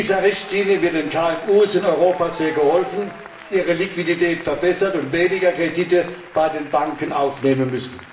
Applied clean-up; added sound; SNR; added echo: none; Applause; 19 dB; reverberation time 0.7 s.